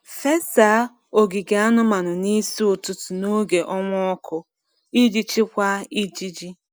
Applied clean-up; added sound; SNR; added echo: none; none; none; none.